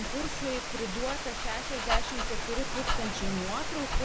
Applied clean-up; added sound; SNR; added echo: none; Dog + Water; -4 dB; none.